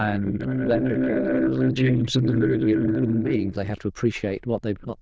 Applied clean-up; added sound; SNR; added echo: neural diffusion model UNIVERSE++.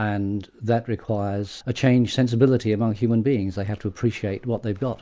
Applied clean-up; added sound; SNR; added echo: none; none; none; none.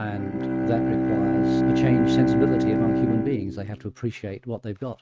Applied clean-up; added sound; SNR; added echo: neural mask model RNNoise.